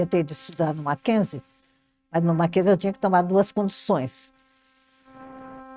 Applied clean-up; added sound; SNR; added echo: neural mask model RNNoise.